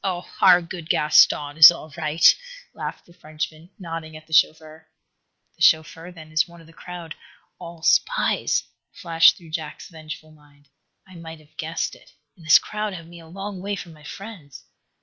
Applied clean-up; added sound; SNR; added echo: none; none; none; none.